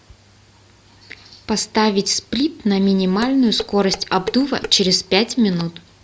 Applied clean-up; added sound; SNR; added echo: none; Dishes, pots, and pans; 13 dB; none.